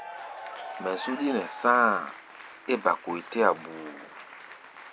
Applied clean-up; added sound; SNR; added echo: none; Applause / Cheering; 13 dB; none.